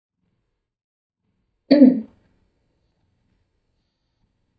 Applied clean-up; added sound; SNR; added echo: neural mask model DeepFilterNet 3.